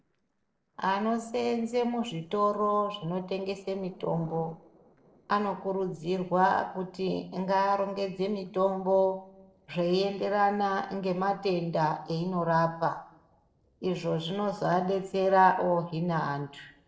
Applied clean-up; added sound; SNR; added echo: neural separator model SepFormer DNS4.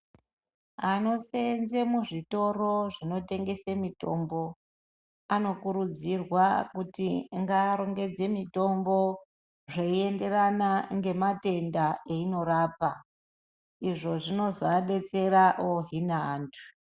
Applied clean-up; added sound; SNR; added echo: none; none; none; none.